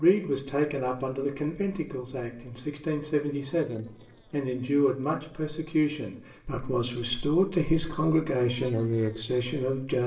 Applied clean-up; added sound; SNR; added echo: neural separator model SepFormer DNS4.